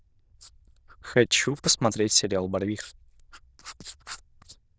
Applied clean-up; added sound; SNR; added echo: neural diffusion model UNIVERSE++.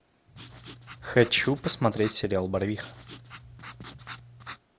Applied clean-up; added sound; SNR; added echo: none; Writing; 14 dB; none.